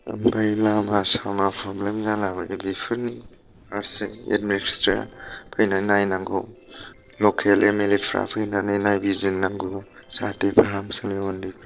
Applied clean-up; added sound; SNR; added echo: neural separator model SepFormer DNS4.